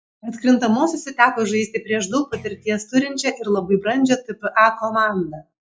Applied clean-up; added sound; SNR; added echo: classical method log-MMSE.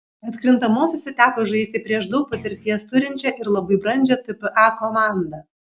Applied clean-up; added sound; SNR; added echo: none; Thump, thud; 19 dB; none.